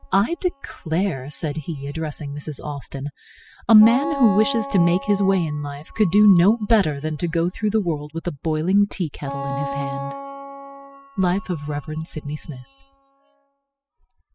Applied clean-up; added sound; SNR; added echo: classical method spectral subtraction.